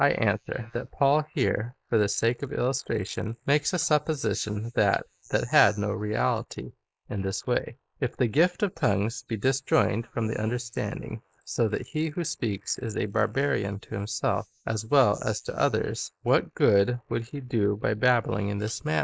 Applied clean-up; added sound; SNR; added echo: neural mask model Resemble Enhance denoiser.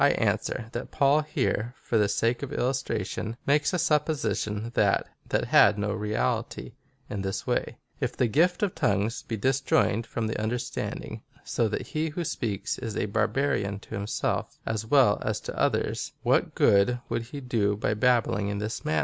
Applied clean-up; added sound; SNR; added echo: none; none; none; none.